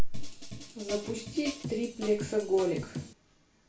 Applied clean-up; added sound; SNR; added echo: none; Drum kit; 11 dB; reverberation time 0.3 s.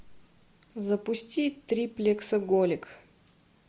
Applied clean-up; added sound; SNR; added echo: none; none; none; none.